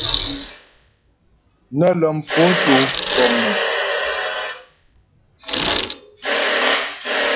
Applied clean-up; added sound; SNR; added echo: classical method log-MMSE.